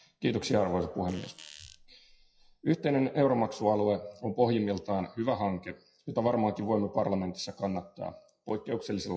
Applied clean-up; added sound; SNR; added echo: classical method WPE with log-MMSE.